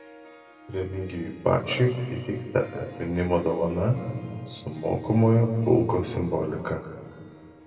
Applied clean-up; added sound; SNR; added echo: none; Harp; 19 dB; reverberation time 2.2 s.